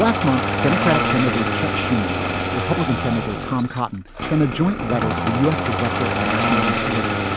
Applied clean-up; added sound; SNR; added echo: none; Engine starting; -1 dB; none.